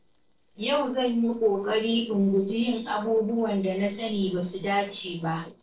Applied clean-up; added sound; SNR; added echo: neural separator model SepFormer DNS4.